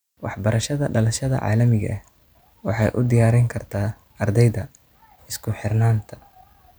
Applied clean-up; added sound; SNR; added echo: none; none; none; none.